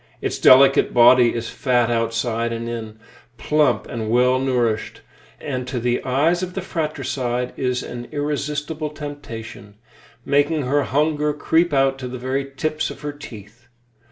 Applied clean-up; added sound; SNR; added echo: none; none; none; none.